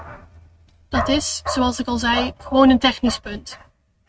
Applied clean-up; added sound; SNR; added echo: neural mask model RNNoise.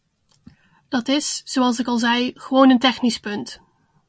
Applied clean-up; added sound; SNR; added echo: none; none; none; none.